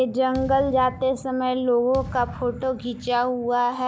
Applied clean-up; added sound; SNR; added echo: none; Thump, thud; 15 dB; none.